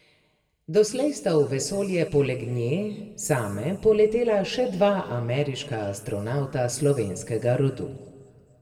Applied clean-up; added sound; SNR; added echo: none; none; none; reverberation time 1.6 s.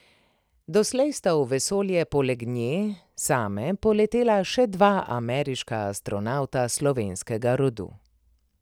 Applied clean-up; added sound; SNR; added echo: none; none; none; none.